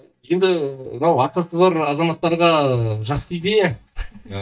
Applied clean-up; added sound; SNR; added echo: neural mask model DeepFilterNet 3.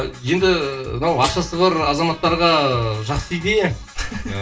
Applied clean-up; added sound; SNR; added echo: none; Snare drum; 15 dB; reverberation time 0.2 s.